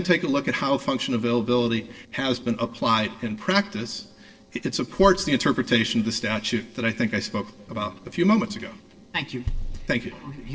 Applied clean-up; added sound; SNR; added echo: neural separator model SepFormer DNS4.